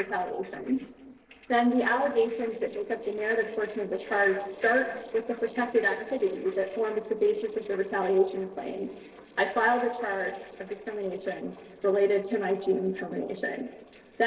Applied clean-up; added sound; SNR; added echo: neural separator model SepFormer DNS4.